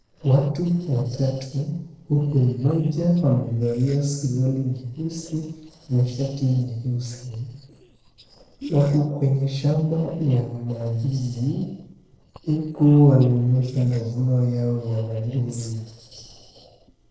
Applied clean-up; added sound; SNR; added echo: neural separator model SepFormer DNS4.